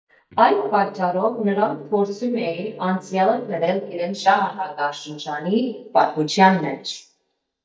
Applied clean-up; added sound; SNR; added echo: neural mask model DeepFilterNet 3.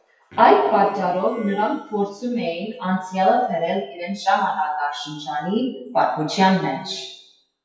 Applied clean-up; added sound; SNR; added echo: classical method WPE with log-MMSE.